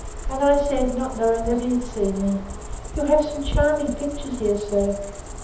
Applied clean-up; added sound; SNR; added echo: none; Cricket; 7 dB; reverberation time 0.8 s.